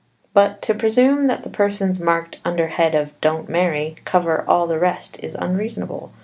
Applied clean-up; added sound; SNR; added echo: none; none; none; none.